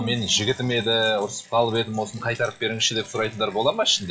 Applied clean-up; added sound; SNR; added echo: classical method WPE with log-MMSE.